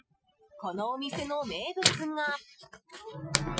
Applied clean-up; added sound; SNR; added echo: classical method Wiener filter.